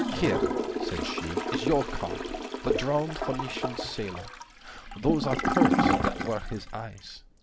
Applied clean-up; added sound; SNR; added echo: none; Toilet flush / Gurgling; -2 dB; none.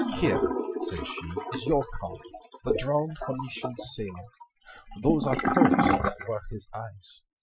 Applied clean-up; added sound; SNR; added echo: classical method Wiener filter.